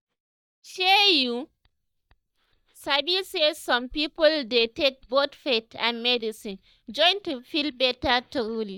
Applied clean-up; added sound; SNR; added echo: neural mask model DeepFilterNet 3.